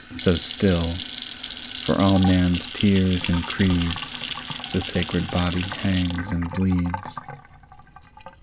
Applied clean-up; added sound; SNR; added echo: none; Sink (filling or washing) / Water tap, faucet / Splash, splatter; 6 dB; none.